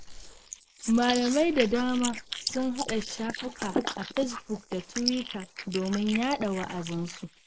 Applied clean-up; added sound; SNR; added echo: neural mask model Resemble Enhance denoiser.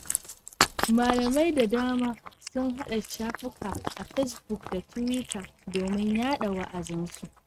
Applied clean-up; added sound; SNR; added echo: neural mask model RNNoise.